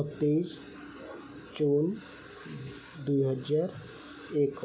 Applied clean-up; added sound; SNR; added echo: none; none; none; none.